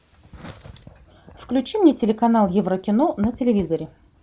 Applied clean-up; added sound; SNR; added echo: none; none; none; none.